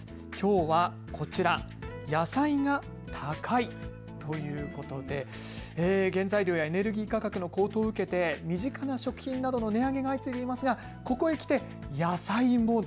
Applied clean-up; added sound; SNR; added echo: none; none; none; none.